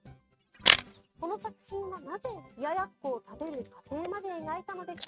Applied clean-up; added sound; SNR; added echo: neural mask model RNNoise.